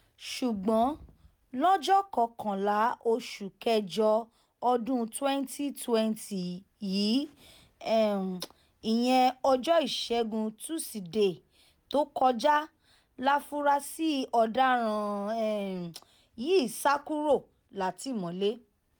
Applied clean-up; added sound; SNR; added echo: none; none; none; none.